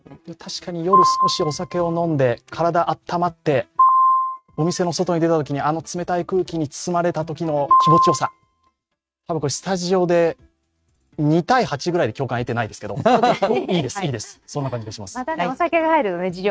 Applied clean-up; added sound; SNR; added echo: neural mask model RNNoise.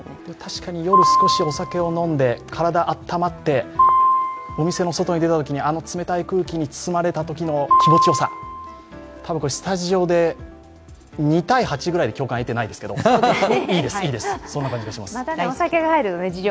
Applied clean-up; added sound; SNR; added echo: none; Piano; -1 dB; none.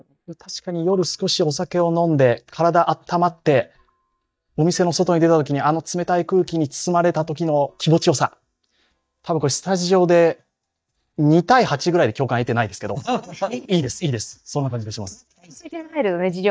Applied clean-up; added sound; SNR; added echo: neural mask model DeepFilterNet 3.